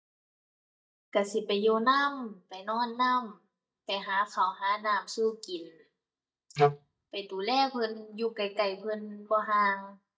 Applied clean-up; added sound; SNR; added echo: neural mask model DeepFilterNet 3.